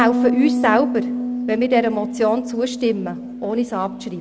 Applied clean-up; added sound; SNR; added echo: none; Bass guitar; 3 dB; none.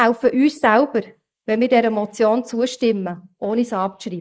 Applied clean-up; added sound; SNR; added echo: neural mask model Resemble Enhance denoiser.